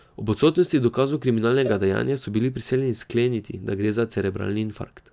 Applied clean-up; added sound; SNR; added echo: none; Cowbell; 20 dB; none.